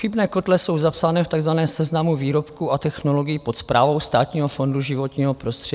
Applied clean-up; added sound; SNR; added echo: none; none; none; none.